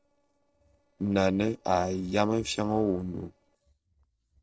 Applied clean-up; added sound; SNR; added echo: neural separator model SepFormer DNS4.